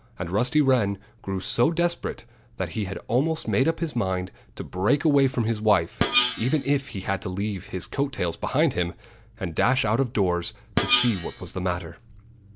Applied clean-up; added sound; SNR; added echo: none; Screech; 4 dB; none.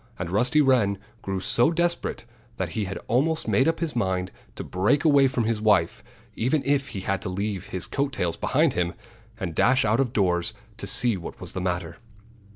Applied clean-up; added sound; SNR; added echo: none; none; none; none.